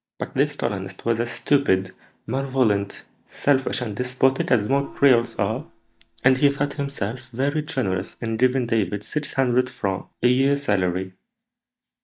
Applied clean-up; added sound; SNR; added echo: neural mask model DeepFilterNet 3.